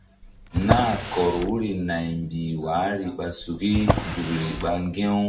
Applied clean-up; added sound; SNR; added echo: none; Drawer open or close; 3 dB; none.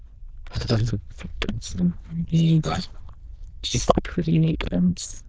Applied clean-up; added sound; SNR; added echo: neural diffusion model UNIVERSE++.